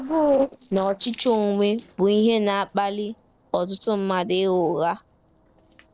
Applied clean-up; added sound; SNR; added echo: neural separator model SepFormer DNS4.